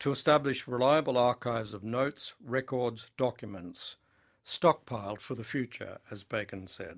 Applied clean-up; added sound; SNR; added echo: none; none; none; none.